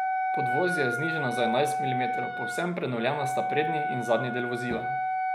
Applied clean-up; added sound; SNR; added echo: none; Wind instrument, woodwind instrument; -1 dB; none.